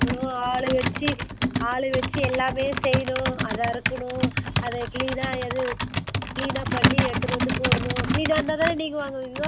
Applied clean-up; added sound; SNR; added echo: none; Computer keyboard; -1 dB; none.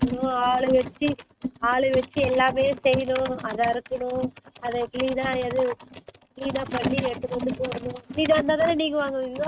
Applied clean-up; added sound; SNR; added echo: neural mask model RNNoise.